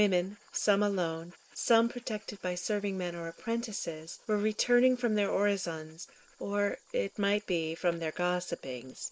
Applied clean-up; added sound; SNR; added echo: neural mask model Resemble Enhance denoiser.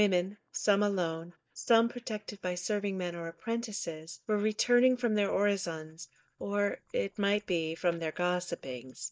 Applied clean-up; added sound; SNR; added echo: neural mask model DeepFilterNet 3.